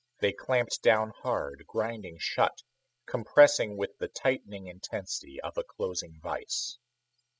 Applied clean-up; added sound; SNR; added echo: classical method spectral subtraction.